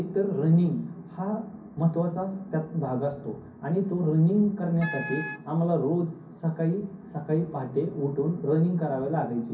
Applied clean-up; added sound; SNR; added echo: none; Wind instrument, woodwind instrument; 11 dB; reverberation time 0.3 s.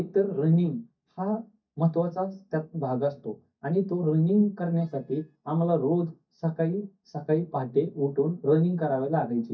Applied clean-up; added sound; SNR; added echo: neural mask model DeepFilterNet 3.